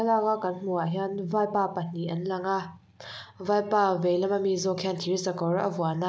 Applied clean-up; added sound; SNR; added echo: none; none; none; none.